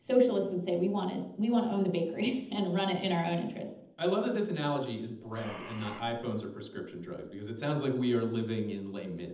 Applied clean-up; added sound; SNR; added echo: neural separator model SepFormer DNS4.